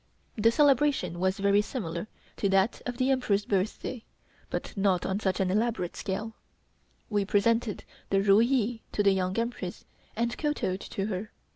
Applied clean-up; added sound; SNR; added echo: none; none; none; none.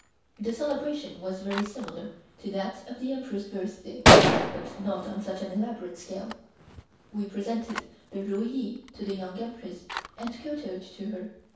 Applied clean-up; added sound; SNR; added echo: none; Gunshot, gunfire; -4 dB; reverberation time 0.7 s.